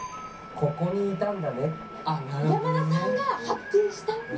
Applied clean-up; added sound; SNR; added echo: none; Train; 20 dB; reverberation time 0.3 s.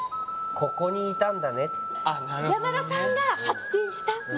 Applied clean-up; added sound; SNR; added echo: none; none; none; none.